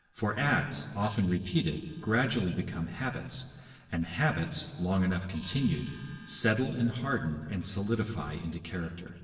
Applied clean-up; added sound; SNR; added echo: neural separator model SepFormer DNS4.